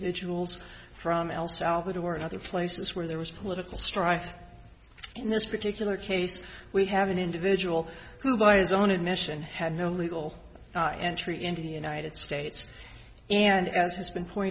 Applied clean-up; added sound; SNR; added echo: none; none; none; none.